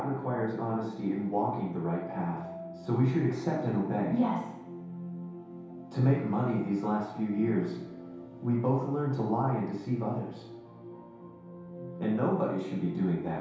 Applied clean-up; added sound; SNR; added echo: none; none; none; reverberation time 0.8 s.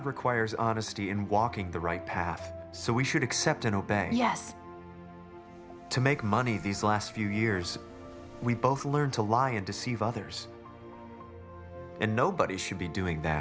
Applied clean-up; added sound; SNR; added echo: none; none; none; none.